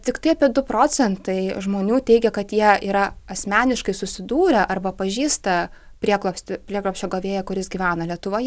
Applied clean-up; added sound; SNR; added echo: none; none; none; none.